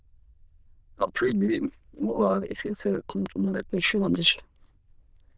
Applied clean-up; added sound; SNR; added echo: neural diffusion model UNIVERSE++.